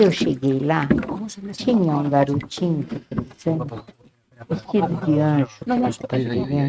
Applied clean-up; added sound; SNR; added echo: neural mask model RNNoise.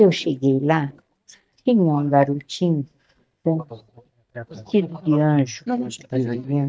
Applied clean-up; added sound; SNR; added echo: neural mask model DeepFilterNet 3.